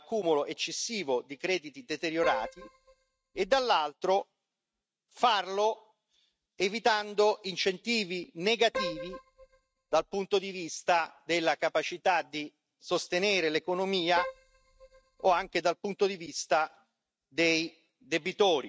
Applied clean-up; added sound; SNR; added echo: neural mask model RNNoise.